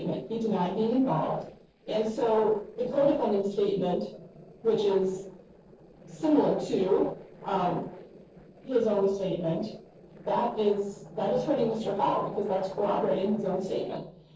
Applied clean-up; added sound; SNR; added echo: neural separator model SepFormer DNS4.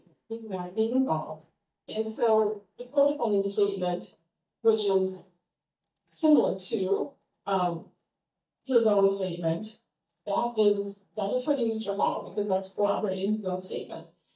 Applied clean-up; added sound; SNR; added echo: neural mask model DeepFilterNet 3.